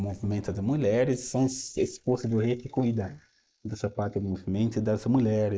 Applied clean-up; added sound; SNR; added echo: neural mask model Resemble Enhance denoiser.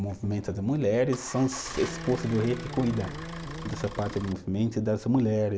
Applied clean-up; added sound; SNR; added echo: none; Electric guitar + Idling / Engine starting / Motor vehicle (road); 10 dB; none.